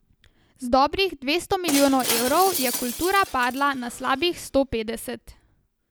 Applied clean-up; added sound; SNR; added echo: none; Shatter; 9 dB; none.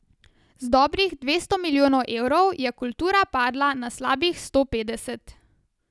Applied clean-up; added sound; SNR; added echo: none; none; none; none.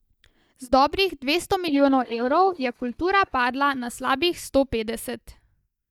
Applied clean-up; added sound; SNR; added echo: neural mask model DeepFilterNet 3.